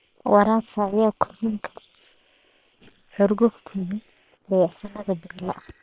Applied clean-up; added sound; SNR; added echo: neural separator model SepFormer WHAM!.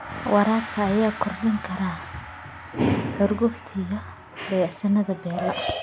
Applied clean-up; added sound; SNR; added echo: none; Gong; 15 dB; none.